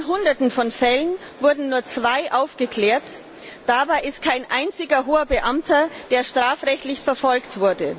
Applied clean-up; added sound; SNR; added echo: none; none; none; none.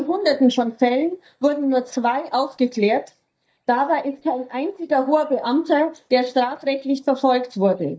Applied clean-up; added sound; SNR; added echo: neural mask model DeepFilterNet 3.